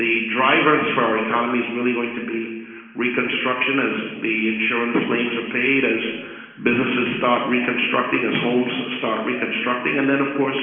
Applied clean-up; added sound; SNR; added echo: none; none; none; reverberation time 1.2 s.